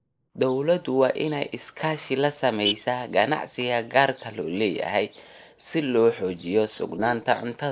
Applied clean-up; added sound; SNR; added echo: neural mask model Resemble Enhance denoiser.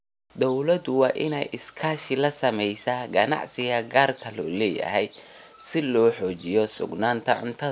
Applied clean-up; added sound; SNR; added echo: none; none; none; none.